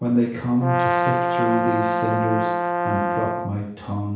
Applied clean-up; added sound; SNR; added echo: none; Brass instrument; -1 dB; reverberation time 0.7 s.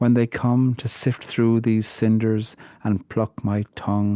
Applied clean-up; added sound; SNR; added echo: none; none; none; none.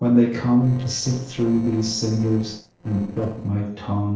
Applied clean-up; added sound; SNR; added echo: neural separator model SepFormer DNS4.